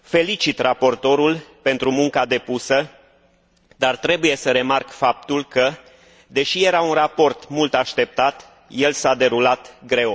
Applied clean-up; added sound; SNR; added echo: none; none; none; none.